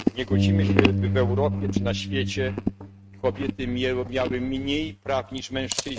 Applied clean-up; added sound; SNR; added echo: neural mask model RNNoise.